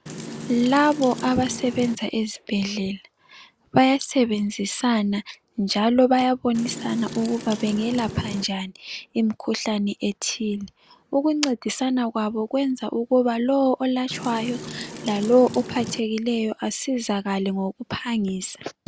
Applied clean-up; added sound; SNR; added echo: none; Wind; 11 dB; none.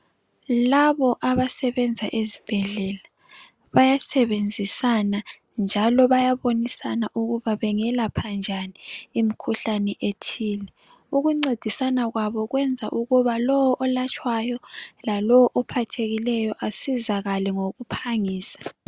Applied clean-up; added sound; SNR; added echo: none; none; none; none.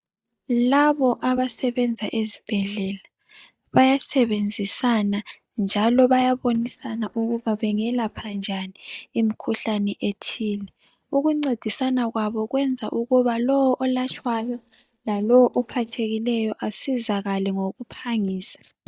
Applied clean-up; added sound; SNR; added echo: neural mask model DeepFilterNet 3.